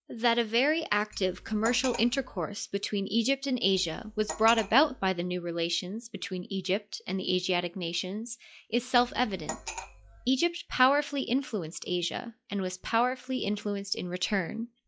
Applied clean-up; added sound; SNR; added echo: classical method log-MMSE.